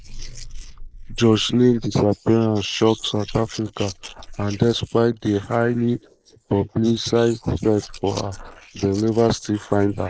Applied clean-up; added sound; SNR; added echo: neural mask model Resemble Enhance denoiser.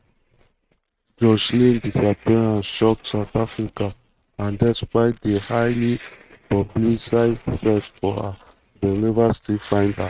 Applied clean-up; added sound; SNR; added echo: neural mask model RNNoise.